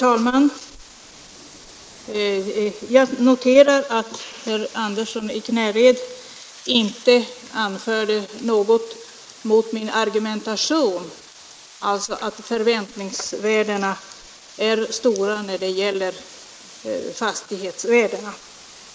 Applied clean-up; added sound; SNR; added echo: neural mask model Resemble Enhance denoiser.